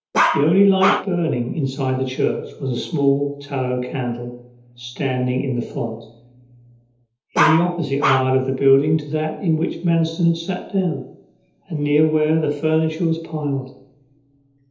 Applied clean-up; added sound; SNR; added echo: none; Bark; 1 dB; reverberation time 0.8 s.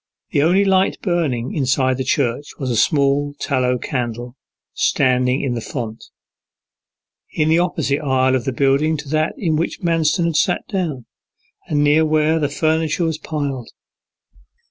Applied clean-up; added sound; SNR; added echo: none; none; none; none.